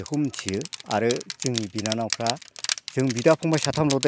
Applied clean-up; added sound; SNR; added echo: none; Crushing; 8 dB; none.